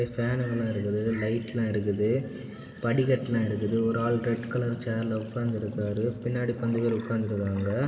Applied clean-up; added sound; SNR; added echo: none; Sink (filling or washing); 17 dB; reverberation time 2.4 s.